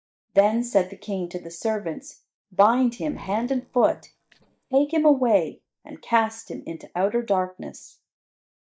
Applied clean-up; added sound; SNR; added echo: neural mask model DeepFilterNet 3.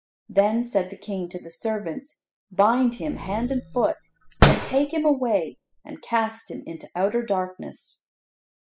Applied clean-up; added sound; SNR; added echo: classical method spectral subtraction.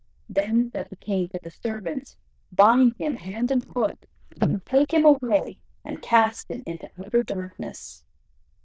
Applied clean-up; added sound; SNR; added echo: neural diffusion model UNIVERSE++.